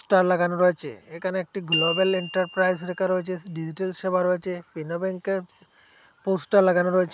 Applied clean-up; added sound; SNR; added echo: none; Glockenspiel; 10 dB; none.